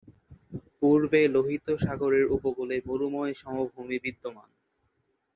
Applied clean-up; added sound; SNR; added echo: none; none; none; none.